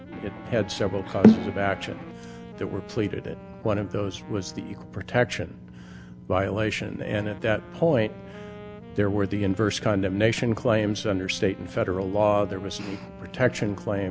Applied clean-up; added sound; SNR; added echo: none; Wind instrument, woodwind instrument + Guitar; 19 dB; none.